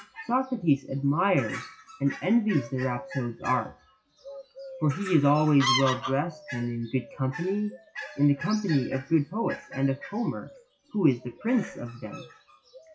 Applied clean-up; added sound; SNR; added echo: classical method WPE with log-MMSE.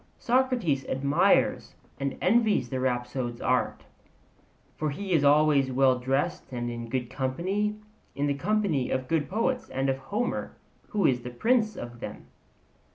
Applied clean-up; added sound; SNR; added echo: none; none; none; none.